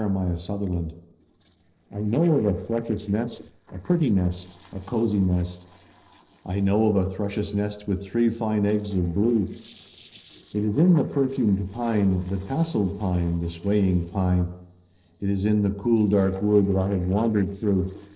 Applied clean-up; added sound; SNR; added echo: neural separator model SepFormer DNS4.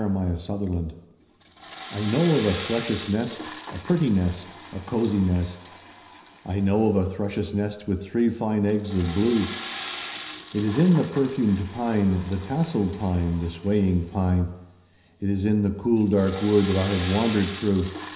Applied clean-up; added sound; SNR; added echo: none; Toilet flush / Water; 16 dB; reverberation time 0.9 s.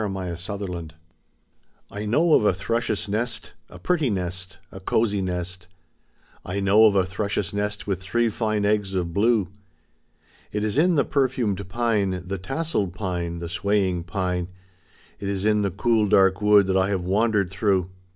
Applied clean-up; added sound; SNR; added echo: none; none; none; none.